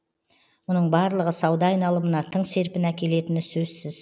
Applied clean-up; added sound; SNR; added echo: none; none; none; none.